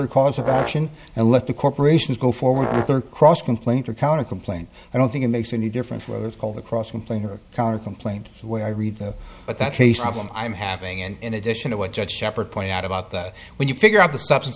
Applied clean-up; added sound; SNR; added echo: none; Brass instrument; 9 dB; none.